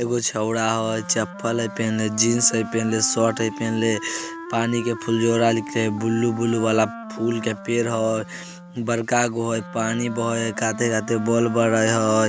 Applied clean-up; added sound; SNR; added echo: none; Wind instrument, woodwind instrument; 13 dB; none.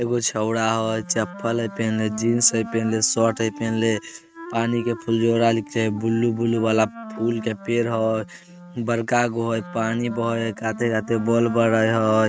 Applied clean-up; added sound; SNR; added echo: neural mask model RNNoise.